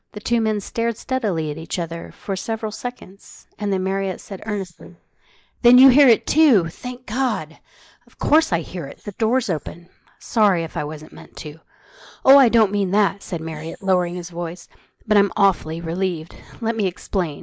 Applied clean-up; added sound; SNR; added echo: neural mask model Resemble Enhance denoiser.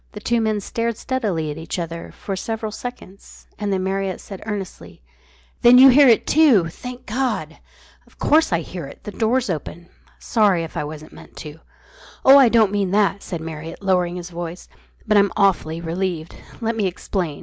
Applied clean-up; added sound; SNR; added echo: none; none; none; none.